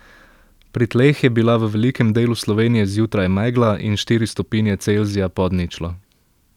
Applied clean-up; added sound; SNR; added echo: none; none; none; none.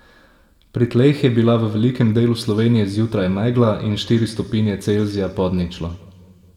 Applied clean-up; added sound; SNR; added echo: none; none; none; reverberation time 1.5 s.